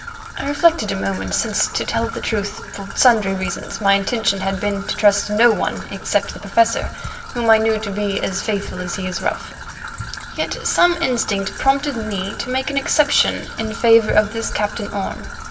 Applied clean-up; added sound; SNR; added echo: none; Trickle, dribble / Traffic noise, roadway noise; 11 dB; reverberation time 1.8 s.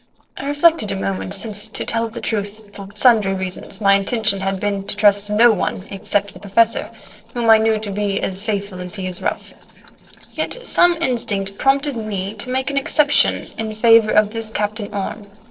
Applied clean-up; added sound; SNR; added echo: neural separator model SepFormer DNS4.